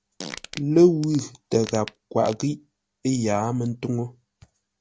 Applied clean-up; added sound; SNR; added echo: none; Fart; 17 dB; none.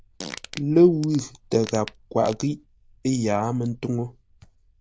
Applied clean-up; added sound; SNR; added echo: neural diffusion model UNIVERSE++.